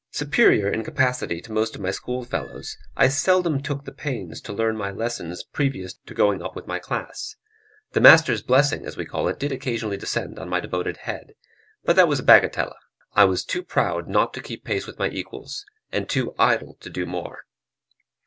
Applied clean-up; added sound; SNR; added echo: none; Squeak / Screech; 20 dB; none.